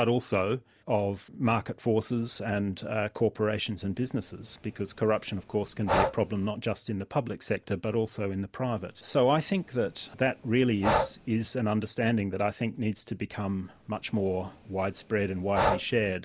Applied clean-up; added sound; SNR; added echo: none; Breathing; 6 dB; none.